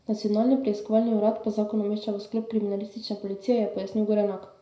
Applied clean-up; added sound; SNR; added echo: none; none; none; reverberation time 0.5 s.